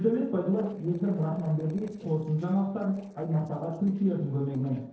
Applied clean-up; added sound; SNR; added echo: neural separator model SepFormer DNS4.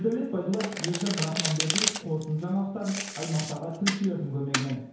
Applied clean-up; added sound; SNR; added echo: none; Domestic sounds, home sounds; 4 dB; reverberation time 1.0 s.